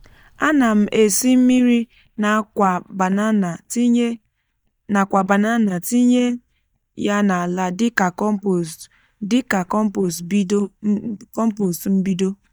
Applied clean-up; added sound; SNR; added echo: neural mask model DeepFilterNet 3.